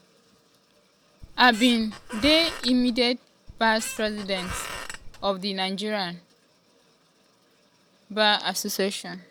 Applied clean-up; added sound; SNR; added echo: none; Squeak; 11 dB; none.